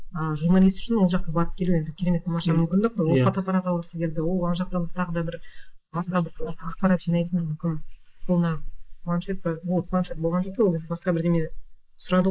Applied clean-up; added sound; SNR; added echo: neural mask model Resemble Enhance denoiser.